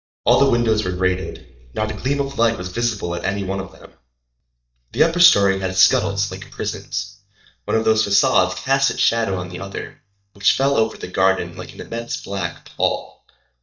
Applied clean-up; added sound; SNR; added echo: neural mask model DeepFilterNet 3.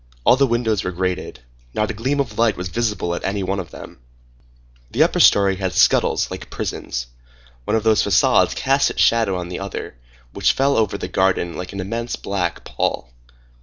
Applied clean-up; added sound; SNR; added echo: none; none; none; none.